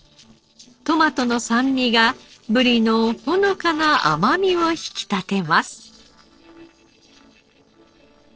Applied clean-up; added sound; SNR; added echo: neural separator model SepFormer DNS4.